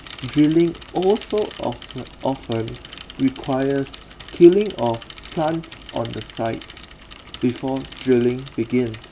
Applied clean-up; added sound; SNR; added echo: none; Mechanisms / Bicycle; 17 dB; none.